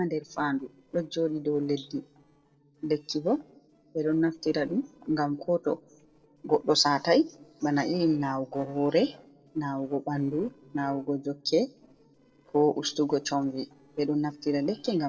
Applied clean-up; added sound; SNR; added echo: neural separator model SepFormer DNS4.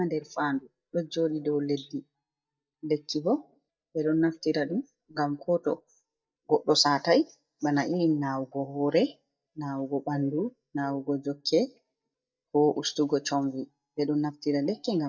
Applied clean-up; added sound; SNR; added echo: neural mask model DeepFilterNet 3.